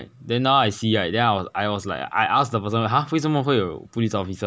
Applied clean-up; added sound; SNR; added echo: none; none; none; none.